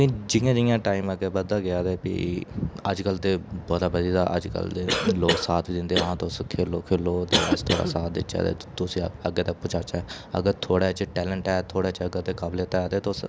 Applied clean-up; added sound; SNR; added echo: none; Cough; 3 dB; none.